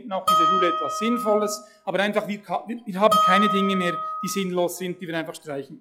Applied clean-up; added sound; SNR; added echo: classical method log-MMSE.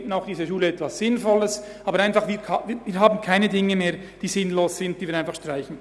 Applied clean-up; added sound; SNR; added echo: none; none; none; none.